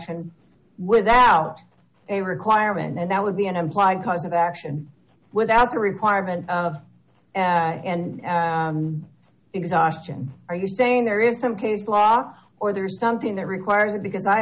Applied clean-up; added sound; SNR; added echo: none; none; none; none.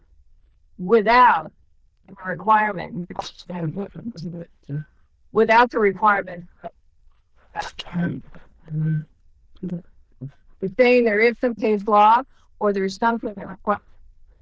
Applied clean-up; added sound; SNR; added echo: neural diffusion model UNIVERSE++.